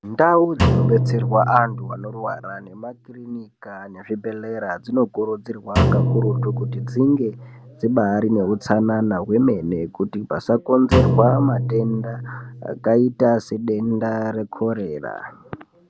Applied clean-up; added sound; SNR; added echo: none; Drum; 4 dB; none.